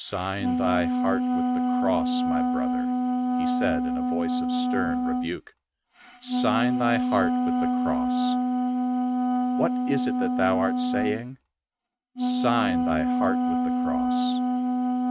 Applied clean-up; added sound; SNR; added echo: neural mask model RNNoise.